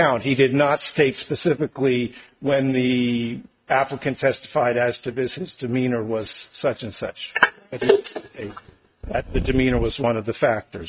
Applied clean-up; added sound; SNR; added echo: neural mask model RNNoise.